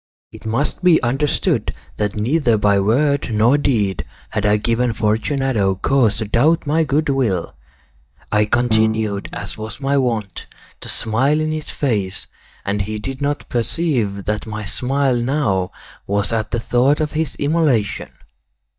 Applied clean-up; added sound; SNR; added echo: neural mask model DeepFilterNet 3.